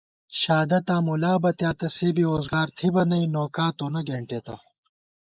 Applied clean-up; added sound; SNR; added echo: neural mask model Resemble Enhance denoiser.